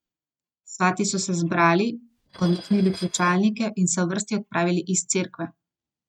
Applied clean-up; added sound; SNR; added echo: neural mask model RNNoise.